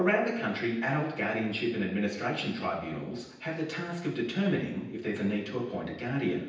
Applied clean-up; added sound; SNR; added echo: none; none; none; reverberation time 0.9 s.